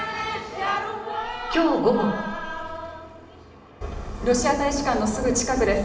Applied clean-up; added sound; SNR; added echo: none; none; none; reverberation time 1.2 s.